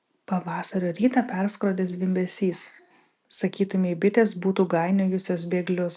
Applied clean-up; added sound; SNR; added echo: none; none; none; none.